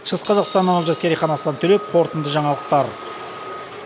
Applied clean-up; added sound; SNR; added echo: none; Screech / Glass + Crash cymbal; 17 dB; none.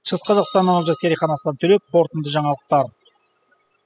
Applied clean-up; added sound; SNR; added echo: classical method spectral subtraction.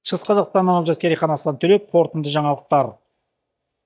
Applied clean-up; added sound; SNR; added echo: neural mask model DeepFilterNet 3.